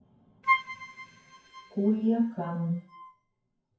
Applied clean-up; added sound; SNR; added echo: classical method WPE with log-MMSE.